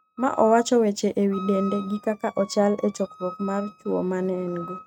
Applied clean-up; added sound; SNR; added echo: neural mask model RNNoise.